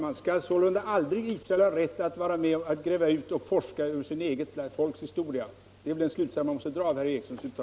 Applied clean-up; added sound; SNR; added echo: none; none; none; none.